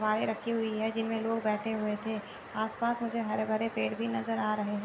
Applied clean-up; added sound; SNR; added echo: none; none; none; none.